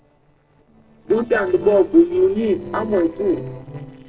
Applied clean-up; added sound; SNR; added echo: neural separator model SepFormer DNS4.